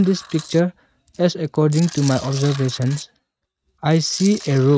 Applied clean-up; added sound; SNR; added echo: neural mask model RNNoise.